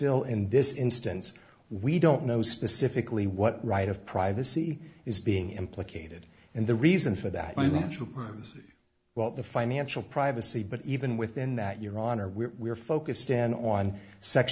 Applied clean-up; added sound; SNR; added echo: none; none; none; none.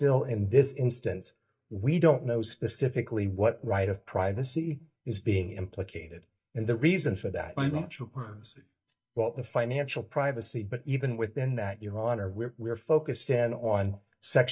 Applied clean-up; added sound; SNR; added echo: neural mask model DeepFilterNet 3.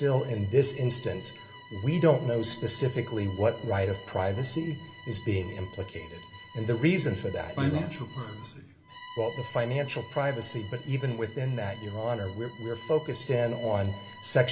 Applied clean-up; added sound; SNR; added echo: none; Bowed string instrument; 18 dB; reverberation time 2.8 s.